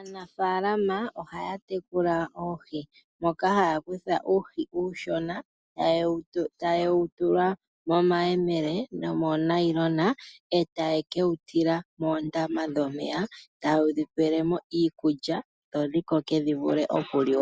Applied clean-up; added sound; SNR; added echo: none; none; none; none.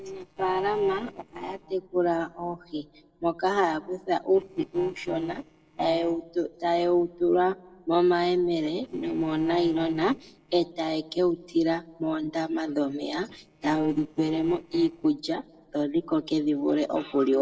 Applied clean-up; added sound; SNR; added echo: neural separator model SepFormer DNS4.